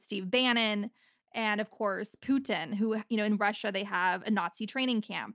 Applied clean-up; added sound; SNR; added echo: none; none; none; none.